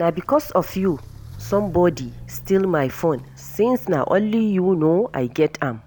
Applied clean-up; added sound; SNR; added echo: none; Walk, footsteps; 19 dB; none.